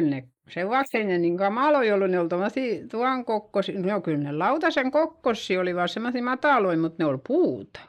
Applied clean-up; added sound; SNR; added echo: neural mask model Resemble Enhance denoiser.